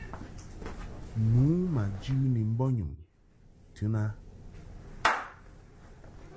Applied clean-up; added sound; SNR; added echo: none; Meow / Clapping; 8 dB; none.